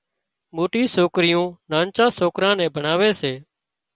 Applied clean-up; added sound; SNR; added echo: none; none; none; none.